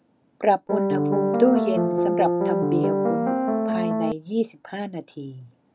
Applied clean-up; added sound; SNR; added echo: none; Piano; -4 dB; none.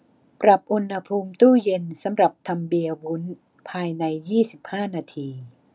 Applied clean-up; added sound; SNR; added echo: none; none; none; none.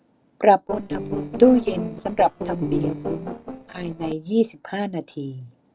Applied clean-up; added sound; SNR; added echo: neural separator model SepFormer DNS4.